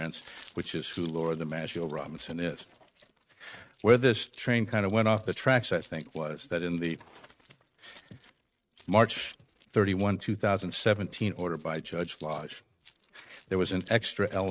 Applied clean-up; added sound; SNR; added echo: neural mask model RNNoise.